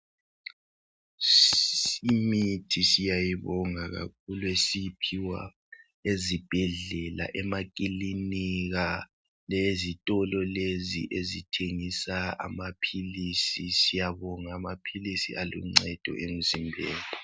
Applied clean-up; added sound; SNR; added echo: none; Walk, footsteps; 16 dB; none.